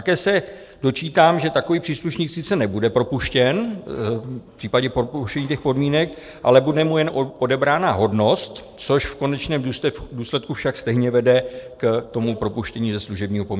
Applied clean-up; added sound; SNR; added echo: neural separator model SepFormer DNS4.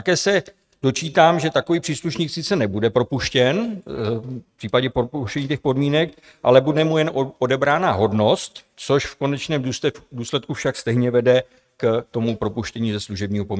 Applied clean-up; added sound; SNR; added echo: neural mask model RNNoise.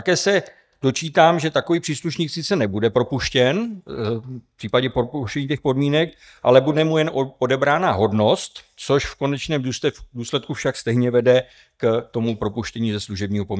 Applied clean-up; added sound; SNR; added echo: neural mask model DeepFilterNet 3.